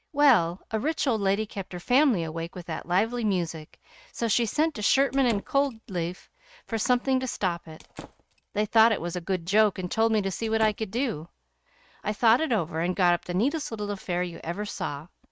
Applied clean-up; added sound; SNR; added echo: neural mask model RNNoise.